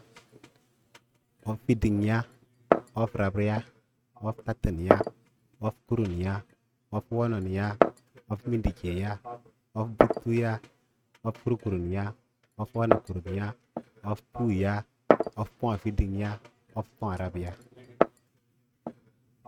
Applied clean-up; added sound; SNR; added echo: neural mask model RNNoise.